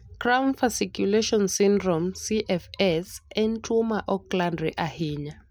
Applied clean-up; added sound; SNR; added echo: none; none; none; none.